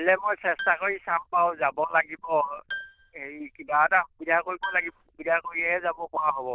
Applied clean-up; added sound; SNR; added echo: neural diffusion model UNIVERSE++.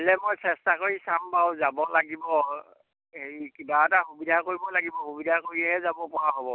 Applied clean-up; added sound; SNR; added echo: none; none; none; none.